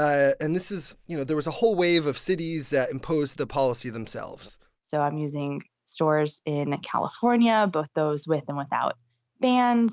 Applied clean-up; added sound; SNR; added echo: none; none; none; none.